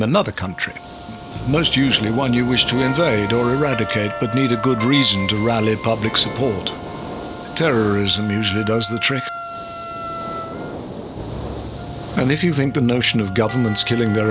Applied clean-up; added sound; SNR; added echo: none; Hiss + Wind instrument, woodwind instrument; 11 dB; none.